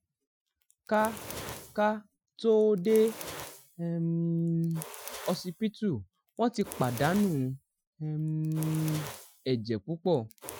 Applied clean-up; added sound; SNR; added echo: classical method Wiener filter.